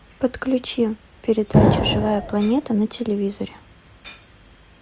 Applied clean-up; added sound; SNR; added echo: none; Explosion; -2 dB; none.